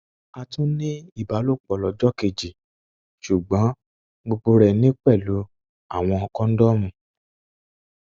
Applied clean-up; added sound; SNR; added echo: none; none; none; none.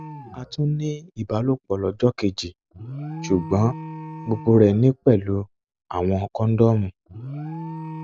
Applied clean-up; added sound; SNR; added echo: none; Alarm; 14 dB; none.